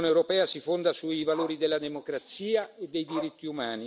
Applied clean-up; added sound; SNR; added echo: none; Growling; 17 dB; none.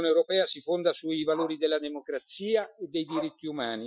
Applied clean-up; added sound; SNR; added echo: classical method Wiener filter.